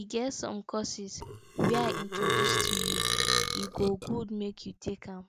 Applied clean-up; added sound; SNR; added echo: none; Burping, eructation; -3 dB; none.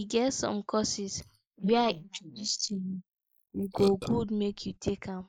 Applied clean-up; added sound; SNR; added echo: neural mask model Resemble Enhance denoiser.